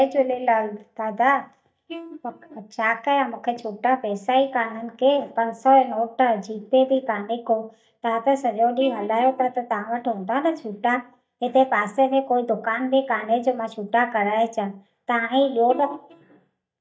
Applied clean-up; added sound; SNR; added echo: neural mask model DeepFilterNet 3.